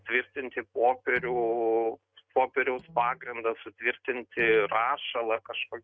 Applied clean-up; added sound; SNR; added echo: neural mask model RNNoise.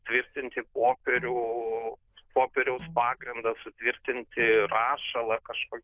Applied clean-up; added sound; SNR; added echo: neural diffusion model UNIVERSE++.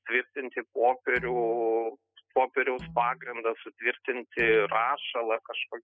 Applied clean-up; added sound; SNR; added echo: classical method spectral subtraction.